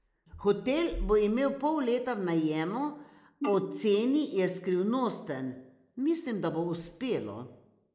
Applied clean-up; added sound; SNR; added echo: neural mask model Resemble Enhance denoiser.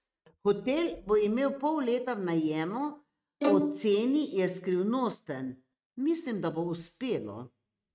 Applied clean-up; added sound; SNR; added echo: neural mask model RNNoise.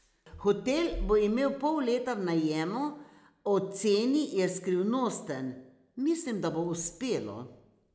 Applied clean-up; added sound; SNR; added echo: none; none; none; none.